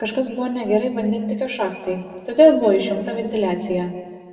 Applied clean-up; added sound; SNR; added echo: none; none; none; reverberation time 1.7 s.